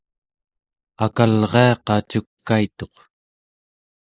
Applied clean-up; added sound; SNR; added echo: neural mask model Resemble Enhance denoiser.